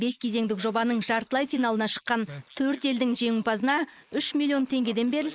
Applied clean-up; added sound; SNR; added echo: neural mask model Resemble Enhance denoiser.